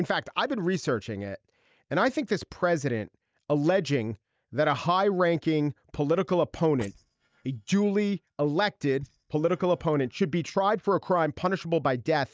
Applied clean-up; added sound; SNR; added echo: neural mask model DeepFilterNet 3.